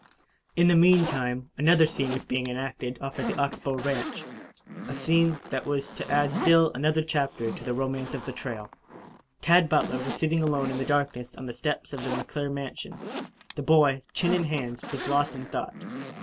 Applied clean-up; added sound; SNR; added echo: none; Zipper (clothing); 11 dB; none.